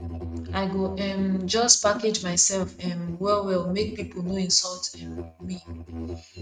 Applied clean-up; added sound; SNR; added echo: neural mask model RNNoise.